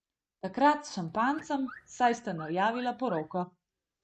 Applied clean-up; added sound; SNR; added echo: none; Alarm / Car; 19 dB; none.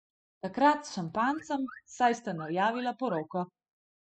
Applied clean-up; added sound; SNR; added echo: classical method spectral subtraction.